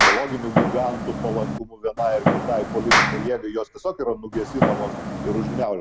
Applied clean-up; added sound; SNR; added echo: none; Clapping + Fireworks; -3 dB; none.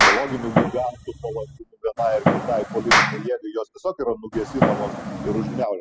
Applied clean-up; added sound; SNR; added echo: classical method spectral subtraction.